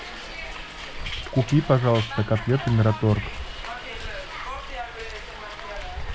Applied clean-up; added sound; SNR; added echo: none; Hiss; 8 dB; none.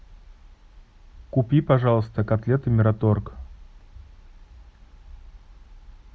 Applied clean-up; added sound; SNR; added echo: none; none; none; none.